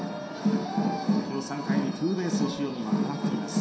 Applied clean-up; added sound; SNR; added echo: none; none; none; reverberation time 0.7 s.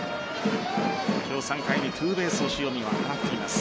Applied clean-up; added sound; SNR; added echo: none; none; none; none.